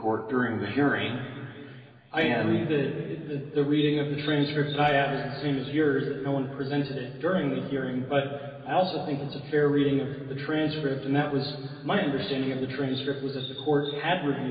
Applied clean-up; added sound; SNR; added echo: none; Bird vocalization, bird call, bird song; 15 dB; reverberation time 2.5 s.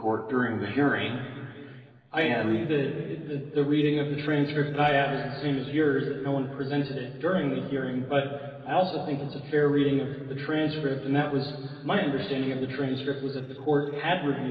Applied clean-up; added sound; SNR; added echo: neural separator model SepFormer DNS4.